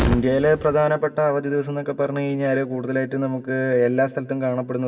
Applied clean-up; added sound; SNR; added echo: none; Fire; 11 dB; reverberation time 2.2 s.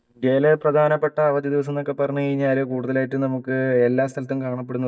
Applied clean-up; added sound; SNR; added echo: neural mask model DeepFilterNet 3.